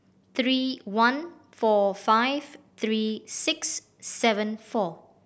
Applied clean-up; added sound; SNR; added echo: none; none; none; none.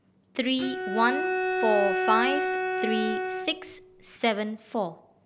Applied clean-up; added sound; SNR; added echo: none; Bowed string instrument; 0 dB; none.